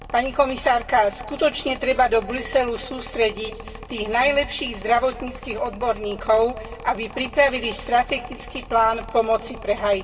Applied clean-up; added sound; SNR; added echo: none; Mechanical fan; 16 dB; reverberation time 3.0 s.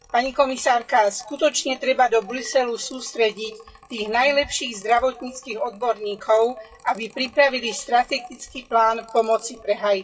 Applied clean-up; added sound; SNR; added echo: classical method WPE with log-MMSE.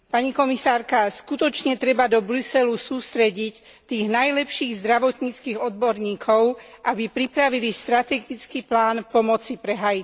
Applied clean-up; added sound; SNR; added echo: none; none; none; none.